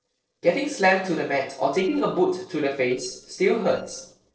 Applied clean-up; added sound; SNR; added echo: neural separator model SepFormer DNS4.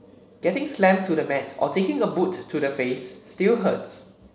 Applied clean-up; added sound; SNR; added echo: none; none; none; none.